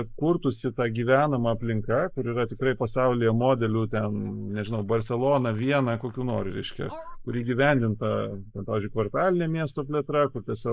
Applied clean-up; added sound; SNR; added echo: neural mask model Resemble Enhance denoiser.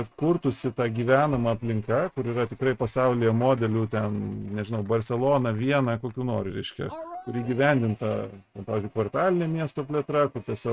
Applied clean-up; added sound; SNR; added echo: neural mask model RNNoise.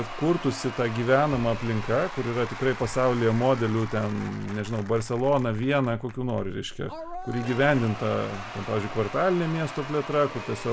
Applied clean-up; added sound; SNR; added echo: none; Applause / Crowd / Cheering; 13 dB; none.